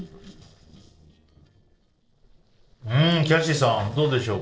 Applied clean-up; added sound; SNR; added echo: neural separator model SepFormer DNS4.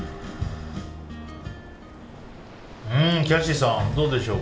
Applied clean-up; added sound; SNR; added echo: none; Waves, surf; 18 dB; reverberation time 0.8 s.